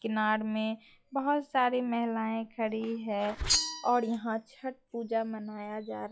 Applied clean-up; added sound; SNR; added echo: classical method log-MMSE.